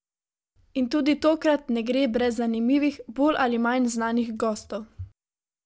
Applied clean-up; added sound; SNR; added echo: none; none; none; none.